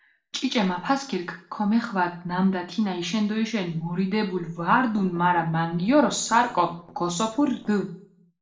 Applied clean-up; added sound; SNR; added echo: neural separator model SepFormer DNS4.